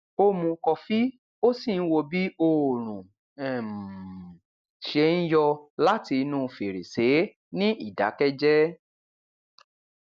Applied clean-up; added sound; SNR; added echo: none; none; none; none.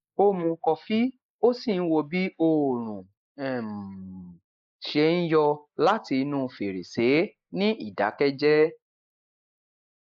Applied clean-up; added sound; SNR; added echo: neural mask model Resemble Enhance denoiser.